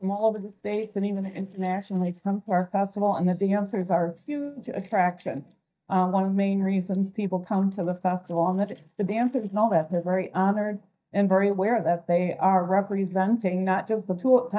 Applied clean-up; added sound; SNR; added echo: neural mask model DeepFilterNet 3.